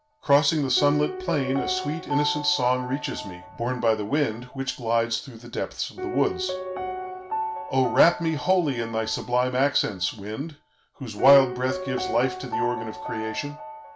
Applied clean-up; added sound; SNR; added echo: none; Piano; 8 dB; none.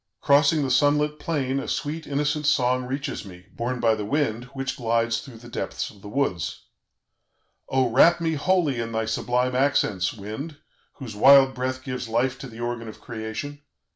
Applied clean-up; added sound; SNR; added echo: none; none; none; none.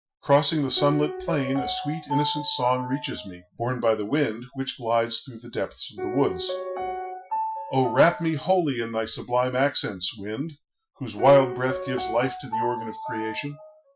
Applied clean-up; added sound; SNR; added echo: classical method Wiener filter.